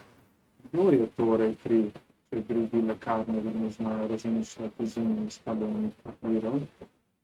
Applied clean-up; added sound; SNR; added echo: neural mask model RNNoise.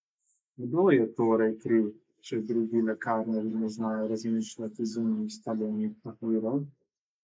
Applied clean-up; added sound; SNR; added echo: neural mask model Resemble Enhance denoiser.